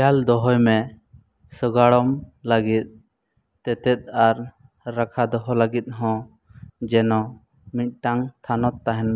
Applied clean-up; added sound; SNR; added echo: none; none; none; none.